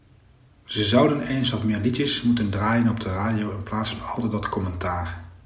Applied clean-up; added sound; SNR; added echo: none; none; none; none.